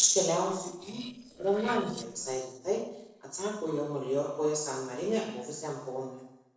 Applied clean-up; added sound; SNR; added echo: neural separator model SepFormer DNS4.